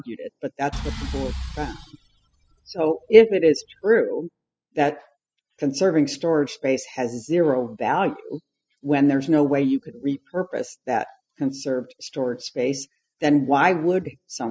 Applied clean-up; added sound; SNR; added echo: classical method spectral subtraction.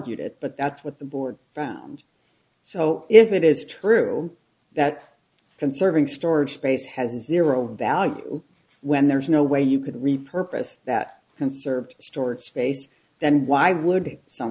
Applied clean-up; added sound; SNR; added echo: none; none; none; none.